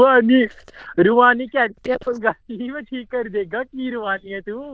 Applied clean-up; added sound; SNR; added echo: neural diffusion model UNIVERSE++.